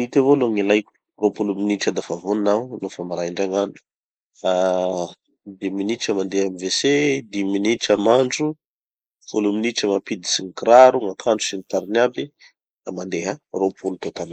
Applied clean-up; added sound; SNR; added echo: neural mask model Resemble Enhance denoiser.